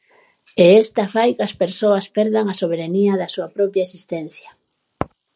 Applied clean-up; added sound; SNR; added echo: none; none; none; none.